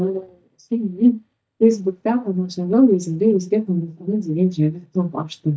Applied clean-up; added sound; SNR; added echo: neural mask model DeepFilterNet 3.